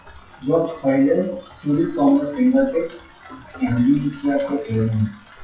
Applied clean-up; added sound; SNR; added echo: classical method WPE with log-MMSE.